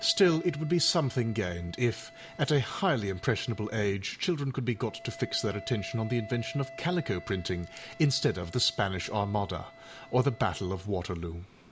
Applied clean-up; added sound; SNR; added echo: none; Wind instrument, woodwind instrument; 19 dB; none.